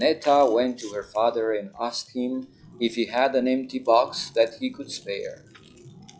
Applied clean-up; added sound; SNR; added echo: classical method log-MMSE.